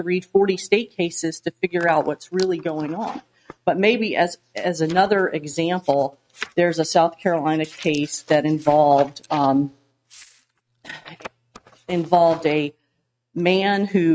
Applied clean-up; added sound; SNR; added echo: neural mask model RNNoise.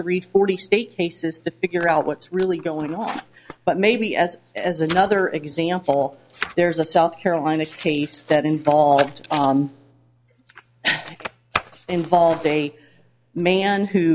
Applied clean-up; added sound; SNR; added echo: none; none; none; none.